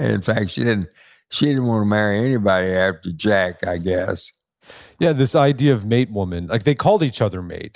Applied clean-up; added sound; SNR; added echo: none; none; none; none.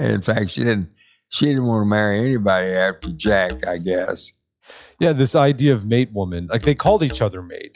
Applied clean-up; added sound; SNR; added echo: classical method log-MMSE.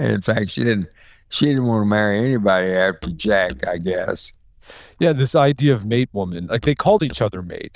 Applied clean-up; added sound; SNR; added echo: neural diffusion model UNIVERSE++.